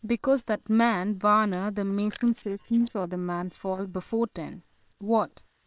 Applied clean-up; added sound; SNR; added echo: neural separator model SepFormer WHAM!.